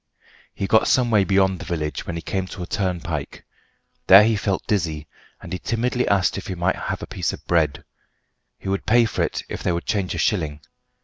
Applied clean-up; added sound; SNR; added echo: none; none; none; none.